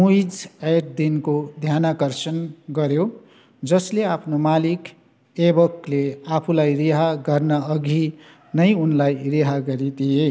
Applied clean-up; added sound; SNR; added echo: none; none; none; none.